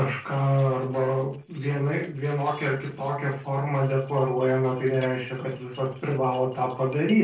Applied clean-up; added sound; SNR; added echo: neural separator model SepFormer DNS4.